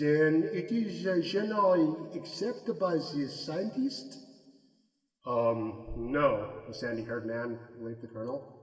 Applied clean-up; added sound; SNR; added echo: none; none; none; reverberation time 1.9 s.